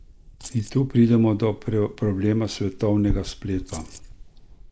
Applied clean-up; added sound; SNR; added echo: neural mask model Resemble Enhance denoiser.